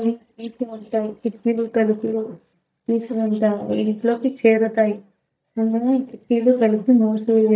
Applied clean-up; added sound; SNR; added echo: neural mask model DeepFilterNet 3.